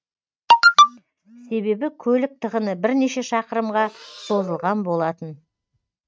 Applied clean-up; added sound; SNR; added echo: neural mask model RNNoise.